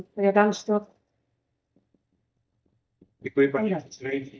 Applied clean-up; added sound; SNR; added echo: neural mask model DeepFilterNet 3.